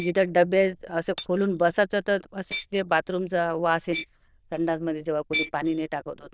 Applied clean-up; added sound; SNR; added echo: neural diffusion model UNIVERSE++.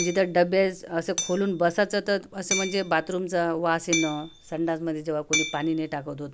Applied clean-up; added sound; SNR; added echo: none; Hammer; 9 dB; none.